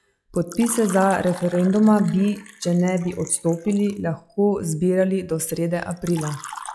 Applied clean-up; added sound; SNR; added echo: classical method log-MMSE.